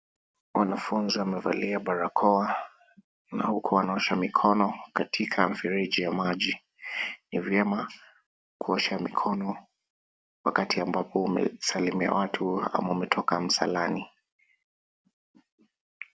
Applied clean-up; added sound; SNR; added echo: none; none; none; none.